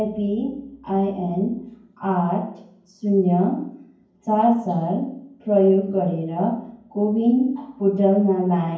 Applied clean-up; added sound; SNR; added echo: none; none; none; reverberation time 0.9 s.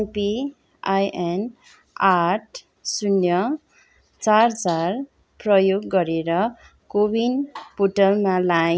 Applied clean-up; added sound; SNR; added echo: none; none; none; none.